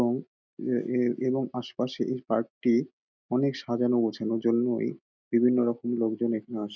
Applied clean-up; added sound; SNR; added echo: none; none; none; none.